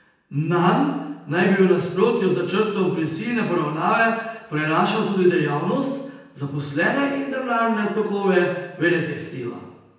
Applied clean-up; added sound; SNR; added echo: none; none; none; reverberation time 0.9 s.